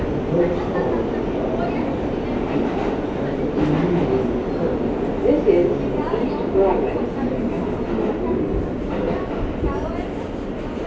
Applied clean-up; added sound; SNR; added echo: none; Subway, metro, underground; -4 dB; reverberation time 0.9 s.